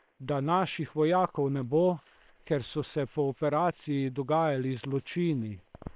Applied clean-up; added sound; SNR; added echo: neural separator model SepFormer WHAM!.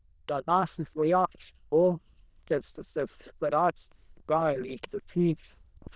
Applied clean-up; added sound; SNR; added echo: neural diffusion model UNIVERSE++.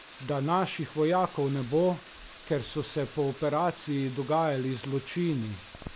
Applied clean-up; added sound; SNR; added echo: none; Bathtub (filling or washing); 19 dB; none.